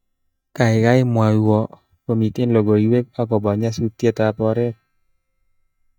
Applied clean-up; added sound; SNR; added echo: neural mask model DeepFilterNet 3.